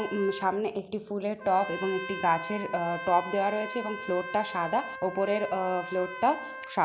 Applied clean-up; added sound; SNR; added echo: none; Trumpet; 10 dB; none.